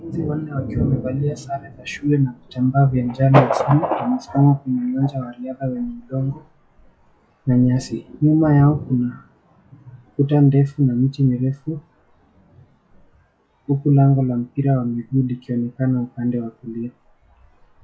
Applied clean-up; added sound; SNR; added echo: classical method log-MMSE.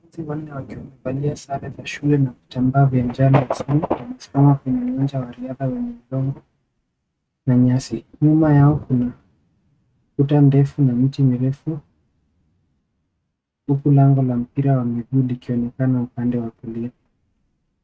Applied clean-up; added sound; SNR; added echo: neural mask model RNNoise.